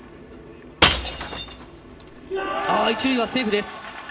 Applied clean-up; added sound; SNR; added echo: none; Shatter / Crushing; 1 dB; reverberation time 0.4 s.